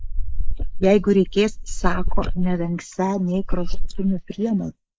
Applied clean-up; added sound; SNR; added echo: neural mask model Resemble Enhance denoiser.